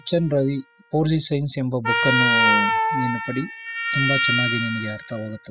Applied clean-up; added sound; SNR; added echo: classical method spectral subtraction.